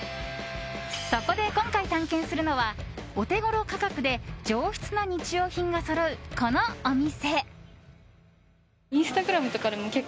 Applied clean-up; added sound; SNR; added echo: none; none; none; none.